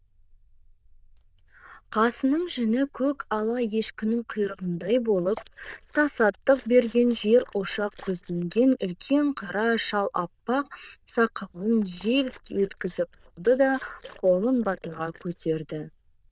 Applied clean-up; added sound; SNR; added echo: neural diffusion model UNIVERSE++.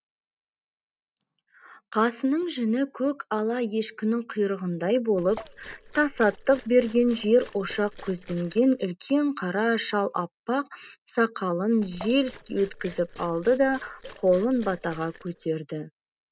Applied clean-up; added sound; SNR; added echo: none; Liquid; 18 dB; none.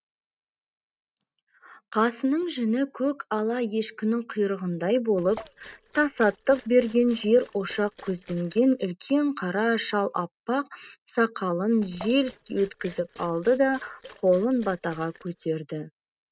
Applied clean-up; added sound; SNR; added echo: neural mask model RNNoise.